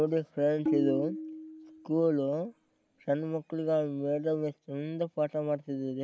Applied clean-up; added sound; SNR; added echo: none; Tabla; 6 dB; none.